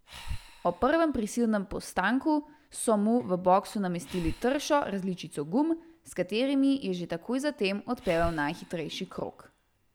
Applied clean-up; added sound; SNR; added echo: none; Breathing; 17 dB; none.